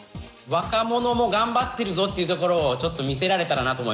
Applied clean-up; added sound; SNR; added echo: none; none; none; none.